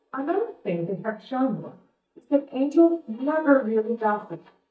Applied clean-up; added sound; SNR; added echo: neural mask model DeepFilterNet 3.